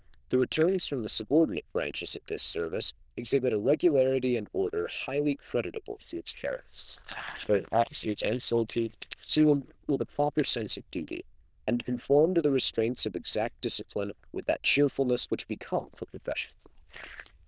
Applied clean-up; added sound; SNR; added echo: neural diffusion model UNIVERSE++.